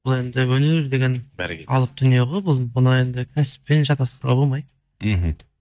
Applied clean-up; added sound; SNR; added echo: neural mask model DeepFilterNet 3.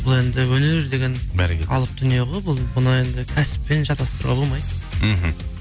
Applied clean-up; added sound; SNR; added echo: none; Piano; 13 dB; none.